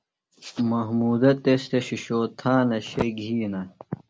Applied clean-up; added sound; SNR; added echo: none; none; none; none.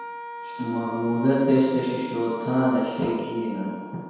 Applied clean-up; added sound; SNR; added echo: none; Wind instrument, woodwind instrument; 13 dB; reverberation time 1.2 s.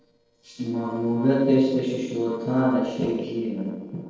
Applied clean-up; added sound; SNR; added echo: neural separator model SepFormer DNS4.